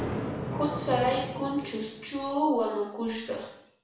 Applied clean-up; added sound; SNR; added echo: none; Thunder; 7 dB; reverberation time 0.7 s.